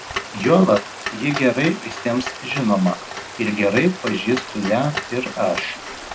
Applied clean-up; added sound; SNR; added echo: none; Clock + Stream; 10 dB; none.